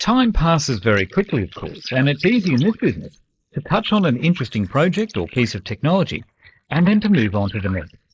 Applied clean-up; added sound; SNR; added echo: neural mask model Resemble Enhance denoiser.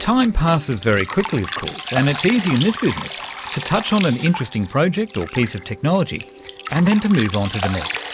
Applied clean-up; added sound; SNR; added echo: none; Drip; 9 dB; none.